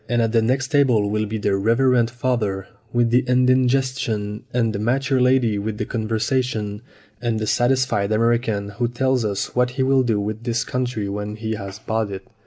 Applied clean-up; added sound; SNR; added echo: none; none; none; none.